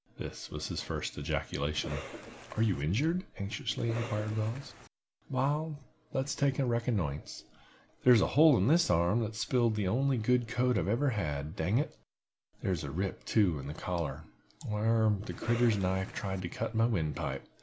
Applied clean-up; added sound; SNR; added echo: none; Cough; 13 dB; none.